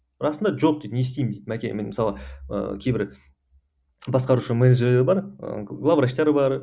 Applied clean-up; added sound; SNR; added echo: none; none; none; none.